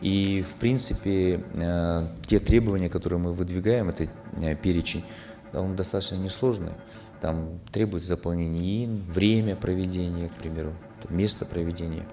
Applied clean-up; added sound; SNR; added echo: none; Bowed string instrument; 20 dB; none.